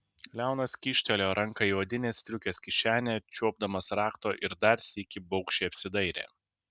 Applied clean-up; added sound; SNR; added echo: none; none; none; none.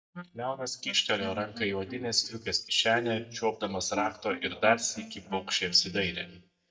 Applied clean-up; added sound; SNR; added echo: neural mask model DeepFilterNet 3.